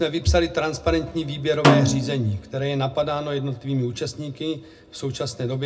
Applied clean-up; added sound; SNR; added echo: none; Snare drum; 0 dB; reverberation time 0.2 s.